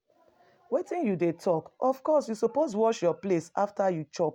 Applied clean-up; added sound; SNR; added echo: none; none; none; none.